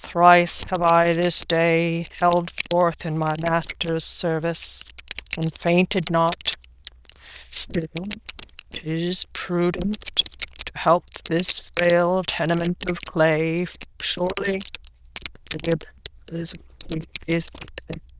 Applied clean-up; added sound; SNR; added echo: neural diffusion model UNIVERSE++.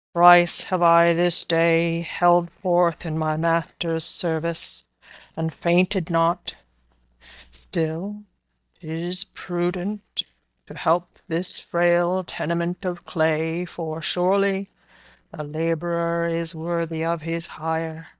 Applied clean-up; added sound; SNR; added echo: neural mask model DeepFilterNet 3.